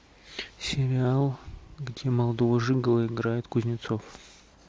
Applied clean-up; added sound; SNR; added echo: none; none; none; none.